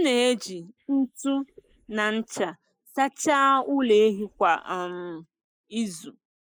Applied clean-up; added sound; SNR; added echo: neural mask model Resemble Enhance denoiser.